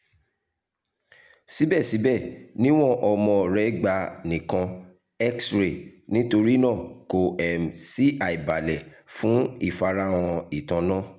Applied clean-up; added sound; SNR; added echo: none; none; none; none.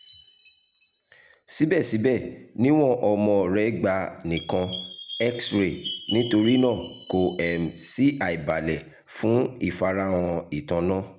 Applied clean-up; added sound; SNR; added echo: none; Chime; 11 dB; none.